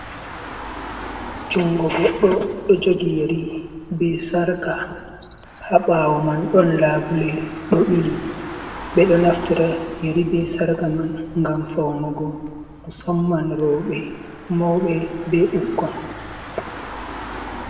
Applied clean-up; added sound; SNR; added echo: none; Engine / Car; 15 dB; reverberation time 1.5 s.